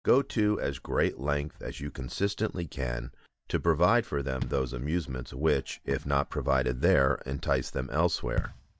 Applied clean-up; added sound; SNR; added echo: neural mask model DeepFilterNet 3.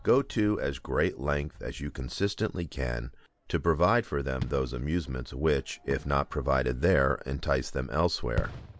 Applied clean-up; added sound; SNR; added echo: none; Fireworks; 15 dB; none.